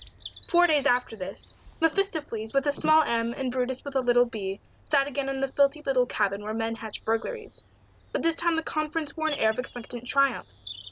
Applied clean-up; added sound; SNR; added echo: none; Bird vocalization, bird call, bird song; 16 dB; none.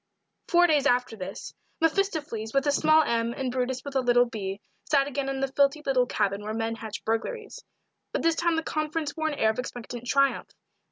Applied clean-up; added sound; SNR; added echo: none; none; none; none.